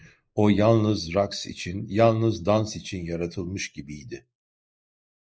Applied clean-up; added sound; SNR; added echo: neural mask model Resemble Enhance denoiser.